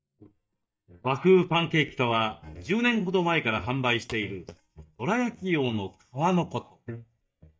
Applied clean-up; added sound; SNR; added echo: neural mask model DeepFilterNet 3.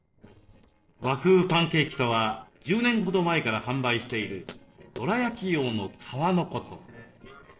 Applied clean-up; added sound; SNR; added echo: neural separator model SepFormer DNS4.